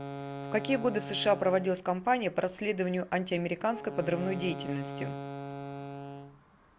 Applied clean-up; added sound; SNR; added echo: none; Wind instrument, woodwind instrument; 11 dB; none.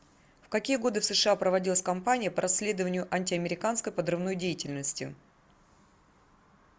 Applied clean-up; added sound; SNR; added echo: none; none; none; none.